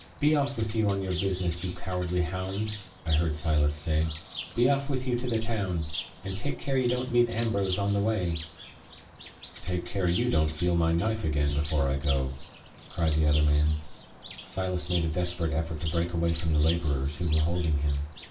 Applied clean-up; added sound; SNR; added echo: none; Bird; 16 dB; reverberation time 0.2 s.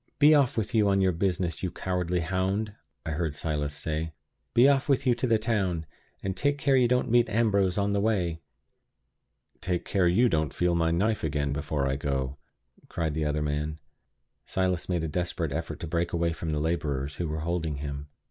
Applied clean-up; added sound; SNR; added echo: none; none; none; none.